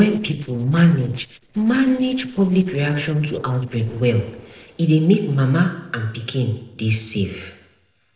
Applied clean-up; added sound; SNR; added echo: neural separator model SepFormer DNS4.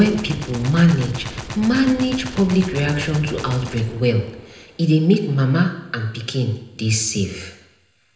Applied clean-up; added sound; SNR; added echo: none; Gunshot, gunfire; 14 dB; reverberation time 0.8 s.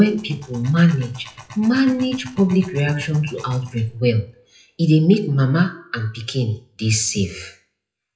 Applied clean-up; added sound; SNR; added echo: classical method WPE with log-MMSE.